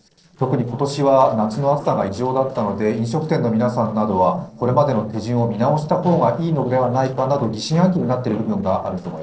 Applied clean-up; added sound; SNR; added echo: neural separator model SepFormer DNS4.